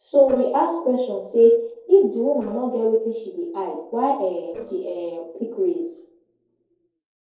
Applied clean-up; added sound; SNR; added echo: neural separator model SepFormer DNS4.